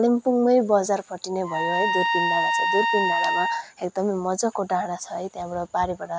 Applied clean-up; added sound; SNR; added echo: none; Trumpet; 1 dB; none.